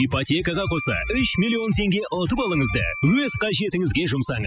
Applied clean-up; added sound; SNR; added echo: classical method spectral subtraction.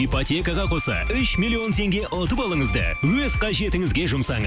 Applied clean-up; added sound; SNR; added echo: none; Wind instrument, woodwind instrument; 11 dB; none.